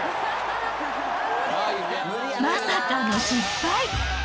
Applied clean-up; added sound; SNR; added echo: none; none; none; none.